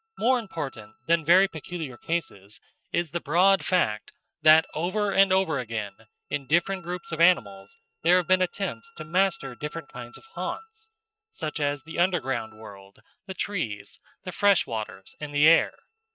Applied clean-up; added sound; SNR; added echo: neural mask model RNNoise.